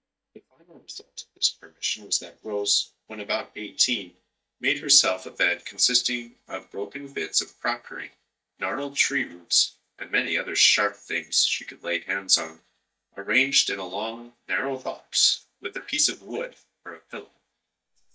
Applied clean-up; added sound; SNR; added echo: neural mask model DeepFilterNet 3.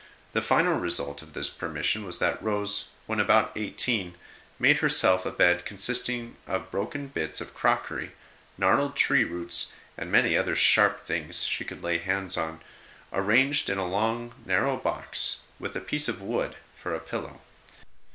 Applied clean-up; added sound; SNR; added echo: none; none; none; none.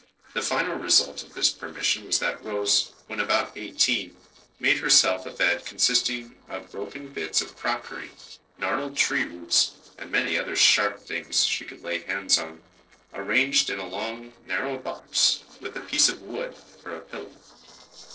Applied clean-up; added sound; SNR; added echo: neural separator model SepFormer DNS4.